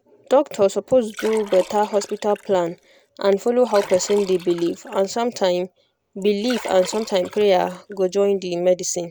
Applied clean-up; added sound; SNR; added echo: none; Liquid; 19 dB; none.